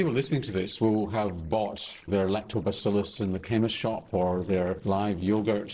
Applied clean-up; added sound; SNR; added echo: neural separator model SepFormer DNS4.